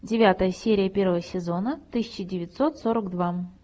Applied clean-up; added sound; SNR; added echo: none; none; none; none.